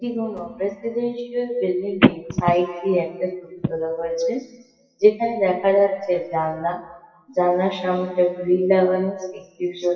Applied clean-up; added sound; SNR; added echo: classical method WPE with log-MMSE.